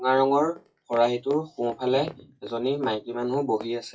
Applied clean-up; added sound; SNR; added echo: classical method WPE with log-MMSE.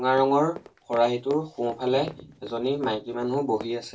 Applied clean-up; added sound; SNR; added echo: none; Run; 19 dB; reverberation time 0.2 s.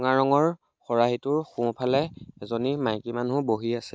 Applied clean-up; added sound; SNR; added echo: none; none; none; none.